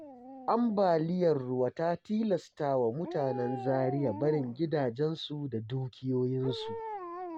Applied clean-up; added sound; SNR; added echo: none; Dog; 13 dB; none.